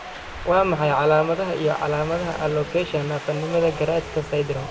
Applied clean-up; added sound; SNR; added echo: none; Wind; 12 dB; reverberation time 0.7 s.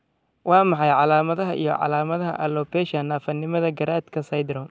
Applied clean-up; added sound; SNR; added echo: none; none; none; none.